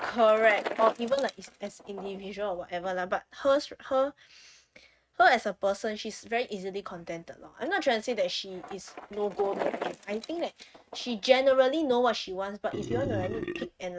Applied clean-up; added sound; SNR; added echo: neural mask model RNNoise.